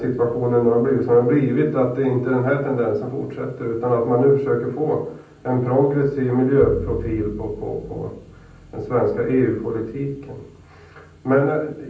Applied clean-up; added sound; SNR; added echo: none; Bowed string instrument; 19 dB; reverberation time 0.6 s.